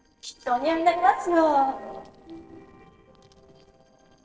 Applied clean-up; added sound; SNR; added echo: neural separator model SepFormer DNS4.